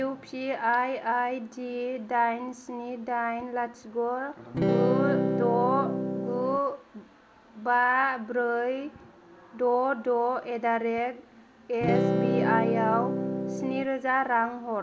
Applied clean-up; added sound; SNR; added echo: none; Electric guitar / Strum; -2 dB; none.